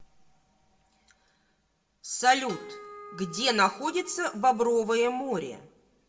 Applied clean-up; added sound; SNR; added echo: none; Harp; 17 dB; reverberation time 0.5 s.